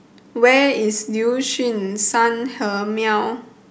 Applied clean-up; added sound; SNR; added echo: none; none; none; none.